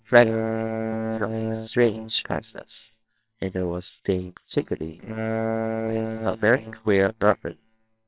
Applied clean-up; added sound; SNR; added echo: neural separator model SepFormer WHAMR!.